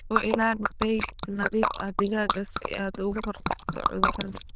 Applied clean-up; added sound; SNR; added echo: neural diffusion model UNIVERSE++.